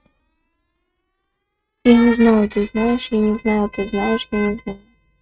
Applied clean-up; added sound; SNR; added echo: neural mask model RNNoise.